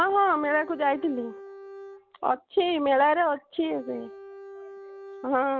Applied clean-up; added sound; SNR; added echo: none; Bowed string instrument; 17 dB; none.